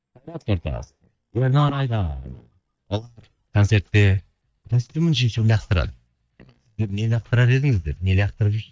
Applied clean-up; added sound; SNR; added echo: neural mask model DeepFilterNet 3.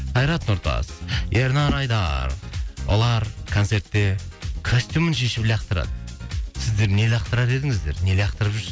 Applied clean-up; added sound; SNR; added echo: none; none; none; none.